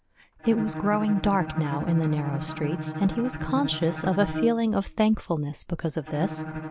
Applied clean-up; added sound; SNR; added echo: none; Bowed string instrument; 8 dB; none.